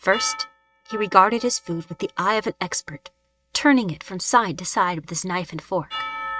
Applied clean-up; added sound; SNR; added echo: neural mask model RNNoise.